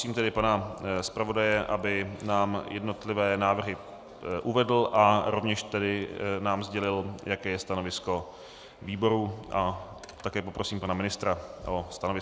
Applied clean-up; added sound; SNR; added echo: none; none; none; none.